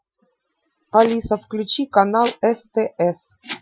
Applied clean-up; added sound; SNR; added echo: classical method Wiener filter.